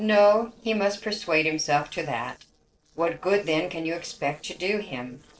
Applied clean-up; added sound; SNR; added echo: neural separator model SepFormer DNS4.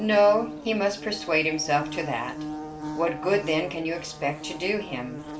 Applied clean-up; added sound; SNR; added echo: none; Buzz / Bird; 11 dB; reverberation time 0.2 s.